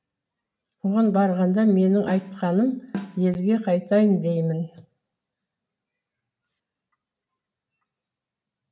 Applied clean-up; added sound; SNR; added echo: none; Snare drum; 9 dB; none.